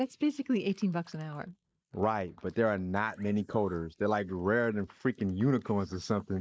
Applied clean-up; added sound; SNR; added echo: neural mask model Resemble Enhance denoiser.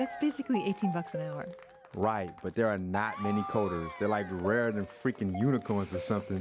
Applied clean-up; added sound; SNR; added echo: none; Applause / Crowd / Cheering; 17 dB; none.